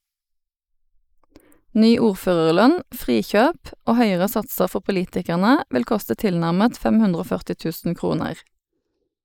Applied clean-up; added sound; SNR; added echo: neural mask model Resemble Enhance denoiser.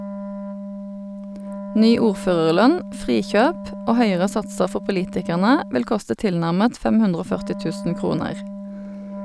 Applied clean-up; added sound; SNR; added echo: none; Wind instrument, woodwind instrument; 11 dB; none.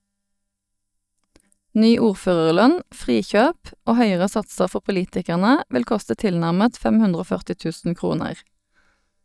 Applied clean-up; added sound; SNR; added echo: neural mask model DeepFilterNet 3.